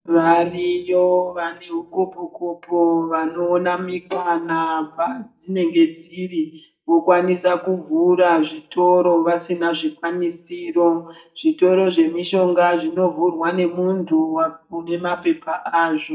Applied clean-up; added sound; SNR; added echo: neural mask model DeepFilterNet 3.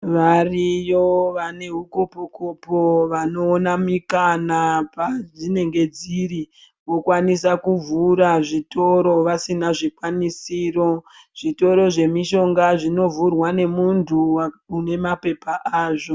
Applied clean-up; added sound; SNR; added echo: none; none; none; none.